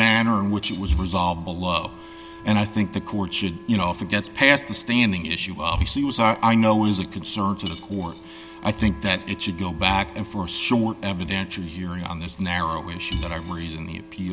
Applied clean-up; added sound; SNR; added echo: none; Cutlery, silverware / Dishes, pots, and pans + Wind instrument, woodwind instrument; 18 dB; none.